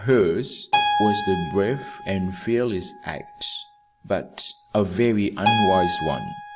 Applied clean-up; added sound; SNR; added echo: none; Keyboard (musical); 3 dB; none.